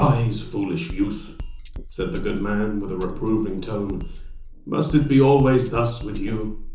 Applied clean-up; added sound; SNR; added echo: none; Drum kit; 9 dB; reverberation time 0.7 s.